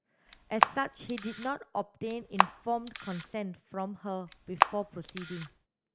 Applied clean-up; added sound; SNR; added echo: none; Camera; -4 dB; none.